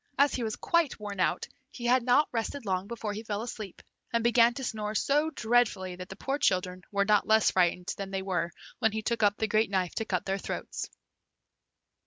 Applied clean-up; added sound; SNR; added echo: none; none; none; none.